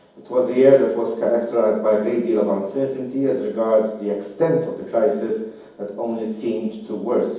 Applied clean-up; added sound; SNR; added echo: none; none; none; reverberation time 1.2 s.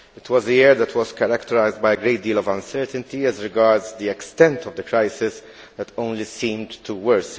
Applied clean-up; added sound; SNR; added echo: none; none; none; none.